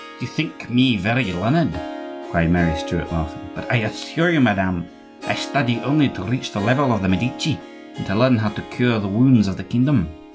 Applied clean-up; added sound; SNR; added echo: none; Harp; 13 dB; none.